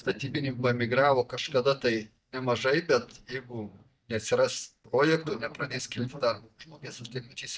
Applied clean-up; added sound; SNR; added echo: neural mask model DeepFilterNet 3.